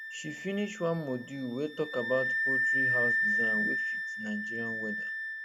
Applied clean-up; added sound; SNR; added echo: none; Wind instrument, woodwind instrument; -4 dB; none.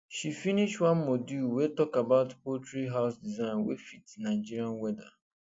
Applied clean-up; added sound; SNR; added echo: none; none; none; none.